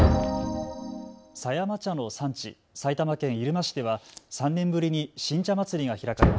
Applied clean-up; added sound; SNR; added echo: none; Slam; 3 dB; none.